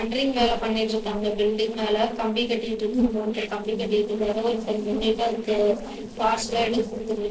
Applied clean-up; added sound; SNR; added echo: neural separator model SepFormer DNS4.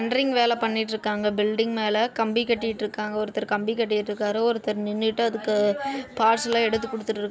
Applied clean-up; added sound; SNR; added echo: none; none; none; none.